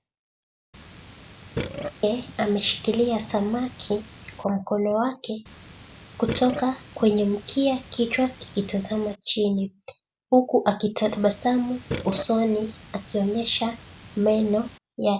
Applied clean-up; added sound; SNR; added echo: none; Burping, eructation; 13 dB; none.